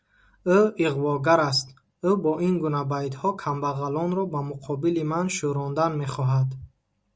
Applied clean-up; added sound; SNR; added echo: none; none; none; none.